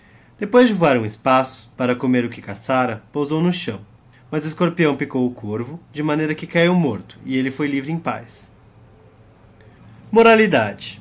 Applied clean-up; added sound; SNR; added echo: none; none; none; none.